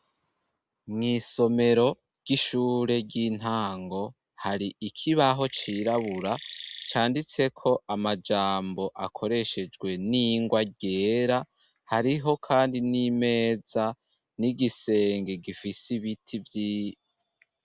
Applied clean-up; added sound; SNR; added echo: none; Chirp, tweet; 16 dB; none.